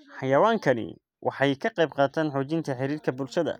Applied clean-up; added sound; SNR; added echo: none; none; none; none.